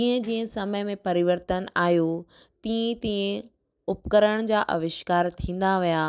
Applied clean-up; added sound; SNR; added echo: neural separator model SepFormer DNS4.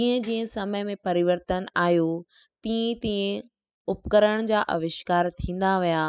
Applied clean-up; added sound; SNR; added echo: classical method spectral subtraction.